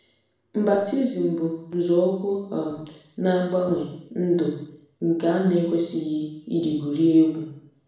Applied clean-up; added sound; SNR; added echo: none; none; none; reverberation time 0.7 s.